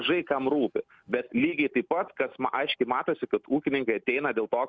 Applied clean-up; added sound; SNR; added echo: none; none; none; none.